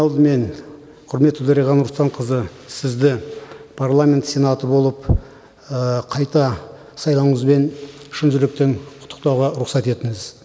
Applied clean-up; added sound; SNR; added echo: none; none; none; none.